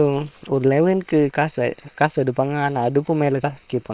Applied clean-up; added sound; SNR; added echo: neural separator model SepFormer WHAM!.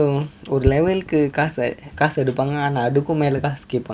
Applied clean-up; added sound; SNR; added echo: none; none; none; none.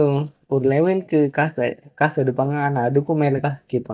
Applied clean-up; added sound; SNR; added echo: neural mask model DeepFilterNet 3.